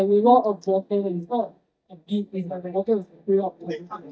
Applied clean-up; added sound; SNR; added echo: neural mask model DeepFilterNet 3.